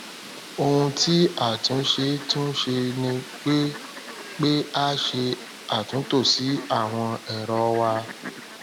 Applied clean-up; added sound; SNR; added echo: none; Fowl; 14 dB; none.